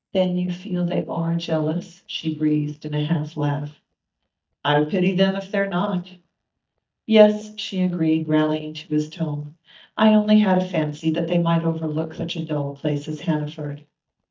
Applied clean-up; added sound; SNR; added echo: neural mask model DeepFilterNet 3.